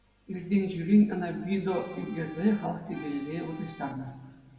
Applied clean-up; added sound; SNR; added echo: none; Accordion; 18 dB; reverberation time 1.7 s.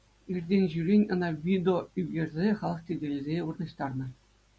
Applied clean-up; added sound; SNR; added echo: none; none; none; none.